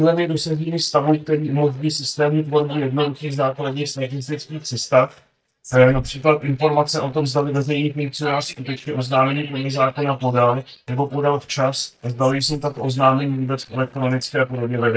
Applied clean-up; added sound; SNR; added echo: neural mask model DeepFilterNet 3.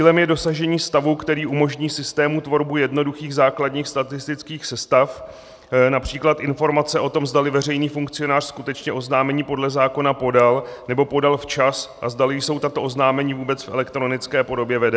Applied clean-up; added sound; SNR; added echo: none; none; none; none.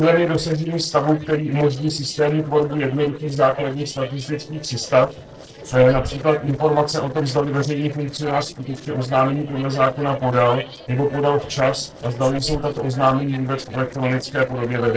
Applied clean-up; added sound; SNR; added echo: neural separator model SepFormer DNS4.